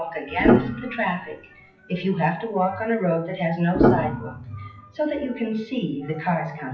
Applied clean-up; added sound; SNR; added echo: classical method WPE with log-MMSE.